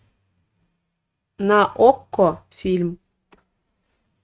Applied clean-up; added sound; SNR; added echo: neural mask model RNNoise.